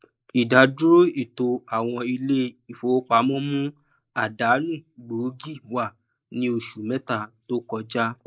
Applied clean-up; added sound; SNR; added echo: neural mask model Resemble Enhance denoiser.